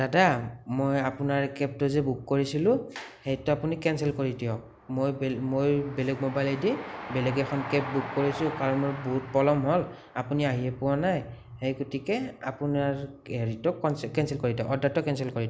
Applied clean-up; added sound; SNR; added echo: none; Train; 17 dB; none.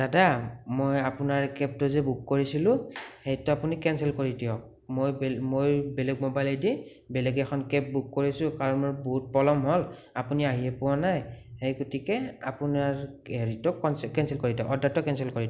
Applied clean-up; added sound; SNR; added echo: none; none; none; none.